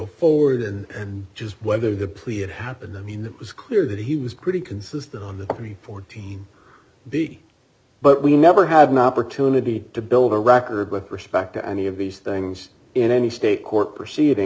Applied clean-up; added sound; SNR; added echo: none; none; none; none.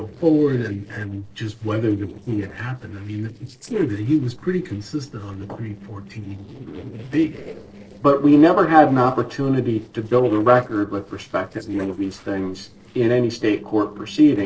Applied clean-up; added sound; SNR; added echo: neural separator model SepFormer DNS4.